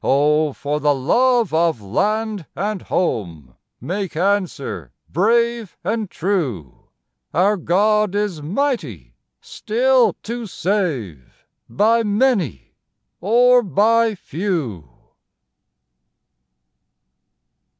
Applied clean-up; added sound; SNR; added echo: none; none; none; none.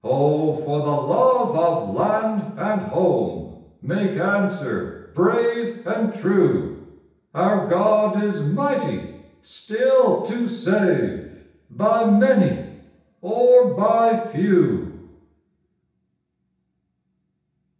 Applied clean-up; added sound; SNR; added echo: none; none; none; reverberation time 0.9 s.